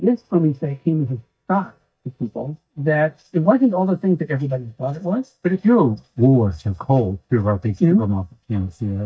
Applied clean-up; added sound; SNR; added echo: neural mask model DeepFilterNet 3.